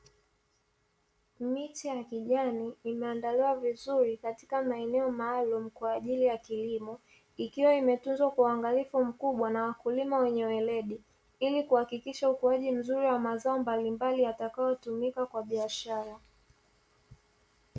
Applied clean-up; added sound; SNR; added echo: none; none; none; none.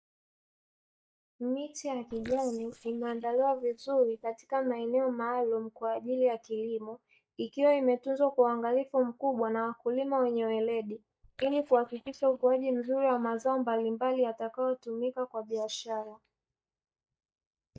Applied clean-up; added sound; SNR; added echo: neural mask model DeepFilterNet 3.